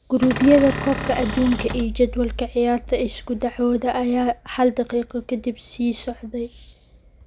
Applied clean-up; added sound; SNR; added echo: none; Cupboard open or close / Door; 7 dB; none.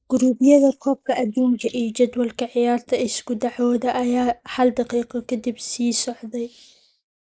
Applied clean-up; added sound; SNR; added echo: neural mask model Resemble Enhance denoiser.